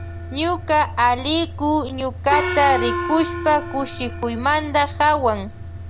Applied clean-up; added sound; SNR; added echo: none; Idling / Engine starting / Accelerating, revving, vroom / Car + Gong; 8 dB; none.